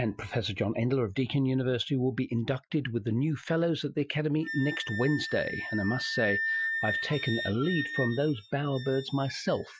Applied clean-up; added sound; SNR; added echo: classical method Wiener filter.